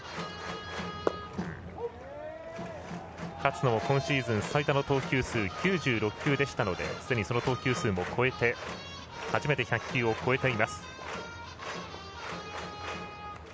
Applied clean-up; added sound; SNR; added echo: none; none; none; none.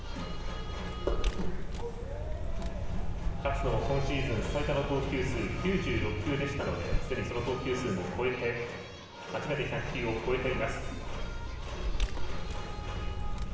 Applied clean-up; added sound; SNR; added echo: none; Vehicle; 0 dB; reverberation time 1.2 s.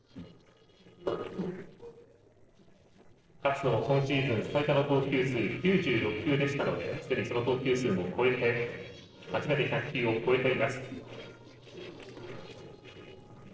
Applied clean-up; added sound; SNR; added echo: neural separator model SepFormer DNS4.